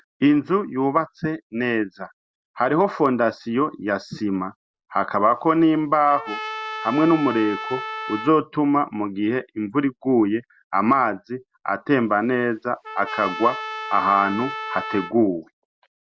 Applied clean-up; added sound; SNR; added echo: none; Trumpet; 11 dB; none.